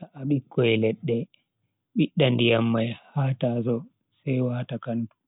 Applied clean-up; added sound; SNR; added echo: none; none; none; none.